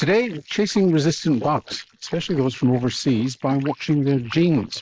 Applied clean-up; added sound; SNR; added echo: neural mask model Resemble Enhance denoiser.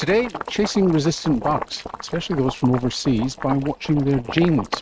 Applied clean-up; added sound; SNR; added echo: neural mask model RNNoise.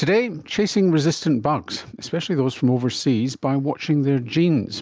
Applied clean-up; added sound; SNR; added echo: none; none; none; none.